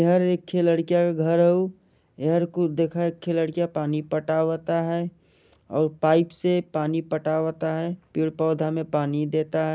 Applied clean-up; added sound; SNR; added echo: none; none; none; none.